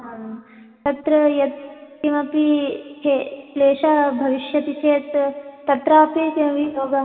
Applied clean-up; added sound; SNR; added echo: none; none; none; reverberation time 2.5 s.